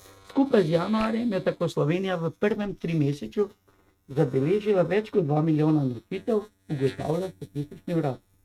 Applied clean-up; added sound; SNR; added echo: neural mask model RNNoise.